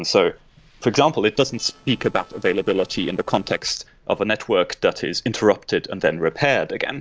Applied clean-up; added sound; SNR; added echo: neural separator model SepFormer DNS4.